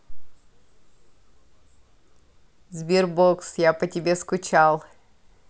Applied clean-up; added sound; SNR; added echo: none; none; none; none.